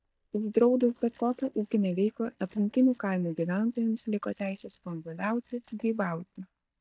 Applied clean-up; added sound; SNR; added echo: neural mask model DeepFilterNet 3.